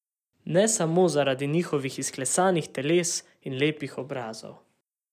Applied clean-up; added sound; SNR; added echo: none; none; none; none.